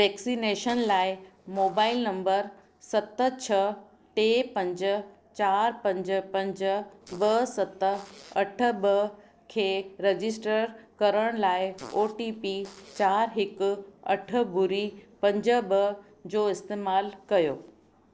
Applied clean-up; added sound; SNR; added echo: neural separator model SepFormer DNS4.